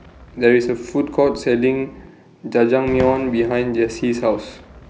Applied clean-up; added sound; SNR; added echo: none; Fireworks; 18 dB; none.